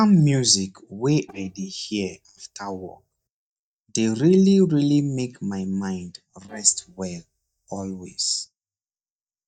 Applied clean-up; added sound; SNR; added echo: neural mask model DeepFilterNet 3.